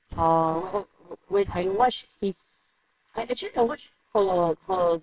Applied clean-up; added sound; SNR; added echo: neural separator model SepFormer WHAMR!.